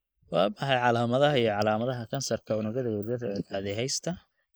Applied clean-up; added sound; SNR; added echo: neural mask model Resemble Enhance denoiser.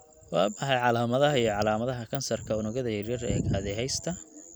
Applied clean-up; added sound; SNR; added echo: none; none; none; none.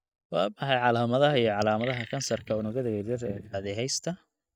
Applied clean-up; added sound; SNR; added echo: neural mask model DeepFilterNet 3.